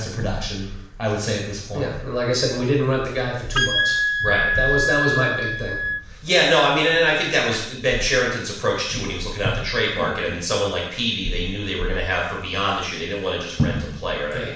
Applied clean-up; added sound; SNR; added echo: none; Wind instrument, woodwind instrument; 0 dB; reverberation time 0.7 s.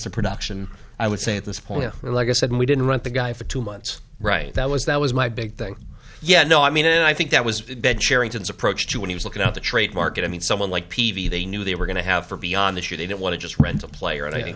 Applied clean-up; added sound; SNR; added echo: none; none; none; none.